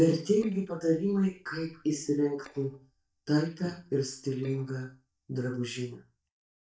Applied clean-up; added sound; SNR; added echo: neural mask model DeepFilterNet 3.